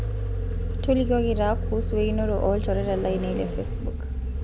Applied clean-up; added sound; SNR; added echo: none; Vehicle; 0 dB; none.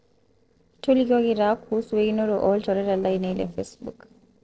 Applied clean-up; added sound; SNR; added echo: neural separator model SepFormer DNS4.